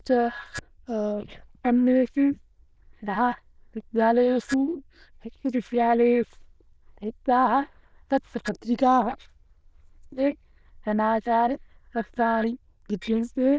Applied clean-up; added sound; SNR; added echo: neural diffusion model UNIVERSE++.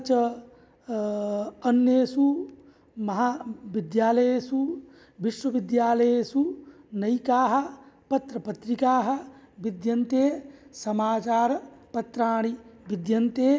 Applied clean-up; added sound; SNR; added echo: none; none; none; none.